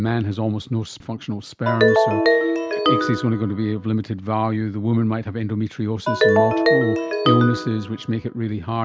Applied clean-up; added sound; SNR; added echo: none; Ringtone; -3 dB; none.